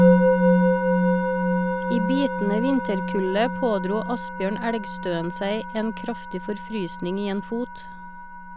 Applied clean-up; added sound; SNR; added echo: none; Musical instrument; -4 dB; none.